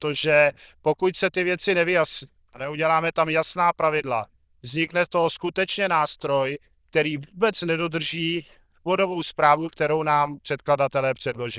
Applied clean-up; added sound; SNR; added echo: neural diffusion model UNIVERSE++.